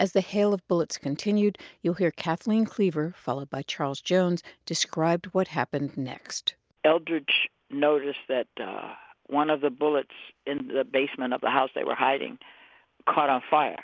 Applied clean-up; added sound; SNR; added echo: none; none; none; none.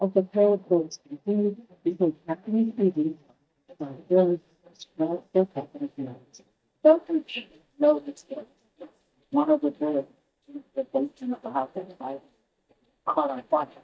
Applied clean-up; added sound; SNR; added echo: neural mask model DeepFilterNet 3.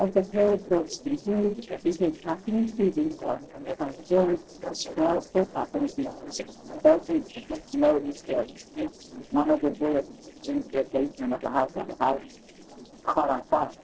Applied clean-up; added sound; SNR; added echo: neural separator model SepFormer DNS4.